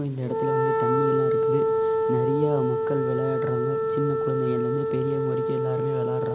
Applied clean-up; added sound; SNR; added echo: none; Wind instrument, woodwind instrument; -4 dB; none.